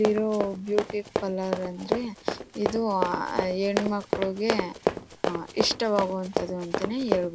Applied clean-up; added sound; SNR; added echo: none; Run; 3 dB; none.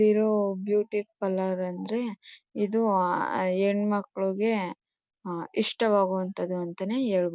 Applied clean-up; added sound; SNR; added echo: none; none; none; none.